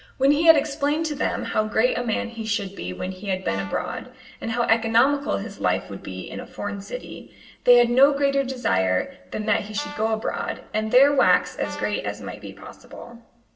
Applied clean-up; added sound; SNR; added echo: none; Brass instrument; 17 dB; reverberation time 0.8 s.